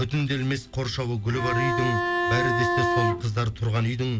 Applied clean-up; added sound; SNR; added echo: none; Bowed string instrument; 0 dB; none.